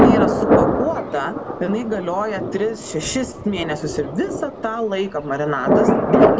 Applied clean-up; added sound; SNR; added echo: none; Thunder; -4 dB; none.